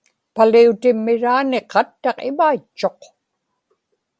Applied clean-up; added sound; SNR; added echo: none; none; none; none.